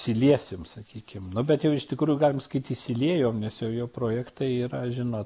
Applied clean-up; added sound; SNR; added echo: none; none; none; none.